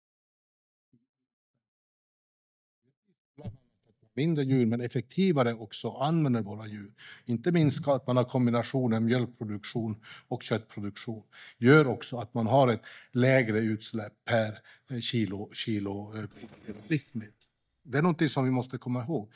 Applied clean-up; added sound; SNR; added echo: neural mask model DeepFilterNet 3.